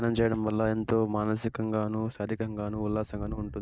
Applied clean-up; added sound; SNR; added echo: neural mask model RNNoise.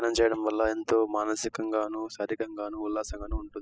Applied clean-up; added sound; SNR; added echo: classical method spectral subtraction.